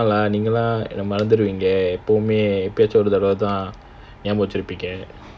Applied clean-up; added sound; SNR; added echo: none; none; none; none.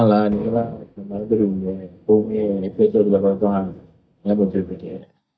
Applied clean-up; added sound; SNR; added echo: neural mask model DeepFilterNet 3.